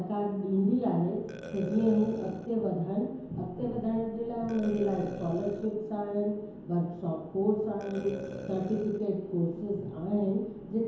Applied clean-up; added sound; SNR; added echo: none; Burping, eructation; 15 dB; reverberation time 1.0 s.